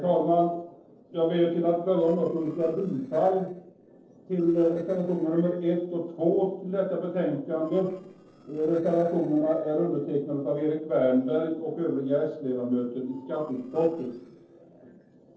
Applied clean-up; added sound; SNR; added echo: neural separator model SepFormer DNS4.